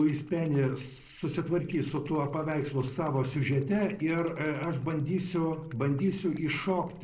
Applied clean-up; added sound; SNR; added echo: neural separator model SepFormer DNS4.